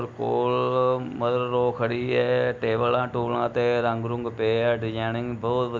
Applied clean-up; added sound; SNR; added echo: none; none; none; none.